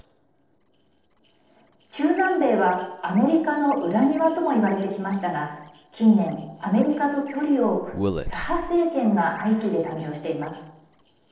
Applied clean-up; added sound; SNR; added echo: neural separator model SepFormer DNS4.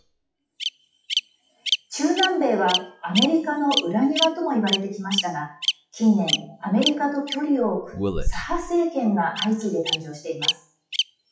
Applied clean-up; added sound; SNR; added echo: classical method WPE with log-MMSE.